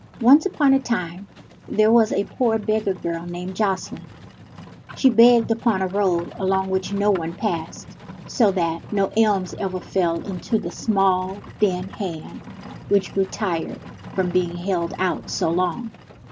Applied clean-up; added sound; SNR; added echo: none; Livestock, farm animals, working animals; 17 dB; none.